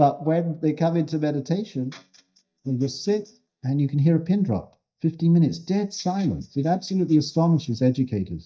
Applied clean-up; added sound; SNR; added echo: neural mask model DeepFilterNet 3.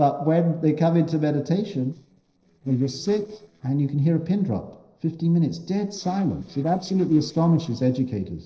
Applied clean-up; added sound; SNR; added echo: neural separator model SepFormer DNS4.